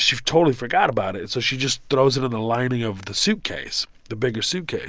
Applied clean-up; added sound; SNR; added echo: none; none; none; none.